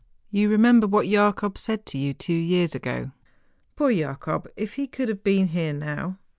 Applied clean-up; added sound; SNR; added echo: none; none; none; none.